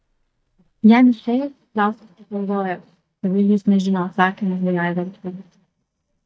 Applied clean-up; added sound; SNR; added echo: neural mask model DeepFilterNet 3.